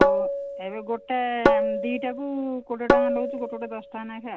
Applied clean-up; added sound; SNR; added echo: none; Tabla; -5 dB; none.